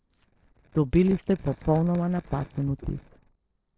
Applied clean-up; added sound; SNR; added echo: neural separator model SepFormer DNS4.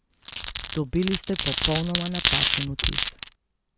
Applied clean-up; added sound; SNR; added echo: none; Glass; -2 dB; none.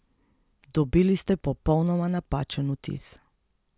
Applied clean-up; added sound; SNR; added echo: none; none; none; none.